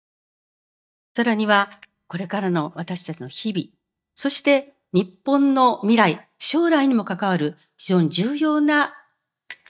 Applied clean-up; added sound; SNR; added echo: neural mask model DeepFilterNet 3.